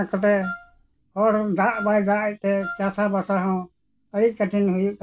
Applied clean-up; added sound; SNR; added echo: none; Wind instrument, woodwind instrument; 14 dB; none.